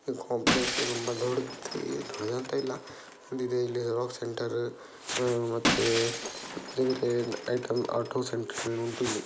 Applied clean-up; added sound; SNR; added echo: none; Shatter; 5 dB; none.